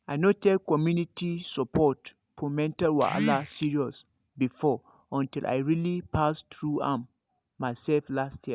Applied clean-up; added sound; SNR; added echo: none; none; none; none.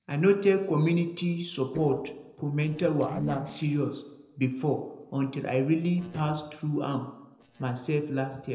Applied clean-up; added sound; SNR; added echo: neural separator model SepFormer DNS4.